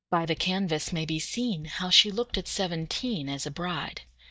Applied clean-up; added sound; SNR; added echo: neural mask model DeepFilterNet 3.